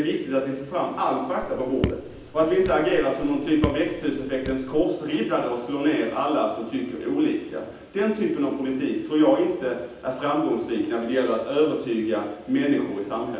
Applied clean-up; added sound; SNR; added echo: none; Raindrop / Drip; 10 dB; reverberation time 0.9 s.